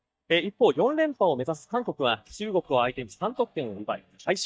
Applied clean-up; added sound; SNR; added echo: neural mask model DeepFilterNet 3.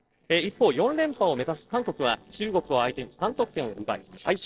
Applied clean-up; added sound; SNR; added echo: neural separator model SepFormer DNS4.